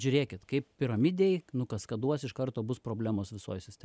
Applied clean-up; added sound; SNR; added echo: none; none; none; none.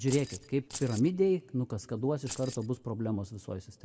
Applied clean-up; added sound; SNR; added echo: none; Keys jangling; 13 dB; reverberation time 0.3 s.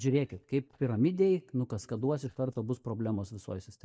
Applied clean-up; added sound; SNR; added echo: neural mask model DeepFilterNet 3.